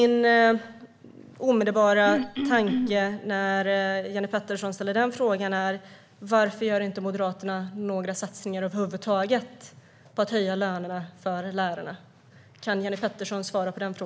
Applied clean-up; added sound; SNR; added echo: none; Cough; 2 dB; none.